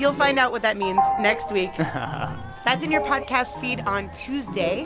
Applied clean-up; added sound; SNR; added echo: none; Organ; 5 dB; none.